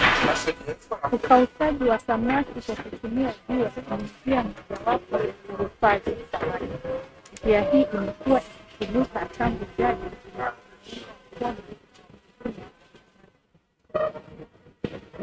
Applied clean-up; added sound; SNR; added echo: neural mask model RNNoise.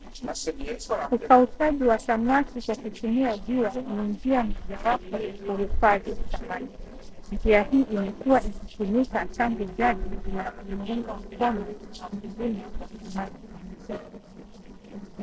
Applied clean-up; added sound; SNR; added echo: neural separator model SepFormer DNS4.